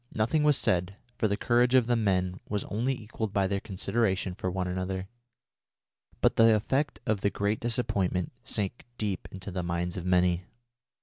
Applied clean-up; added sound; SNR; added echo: none; none; none; none.